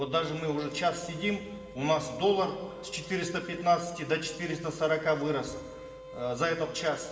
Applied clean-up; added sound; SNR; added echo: none; Bowed string instrument; 16 dB; reverberation time 2.0 s.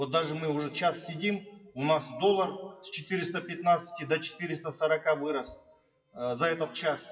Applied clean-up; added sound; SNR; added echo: classical method WPE with log-MMSE.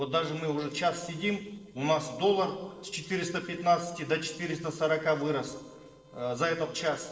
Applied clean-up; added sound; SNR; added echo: neural separator model SepFormer DNS4.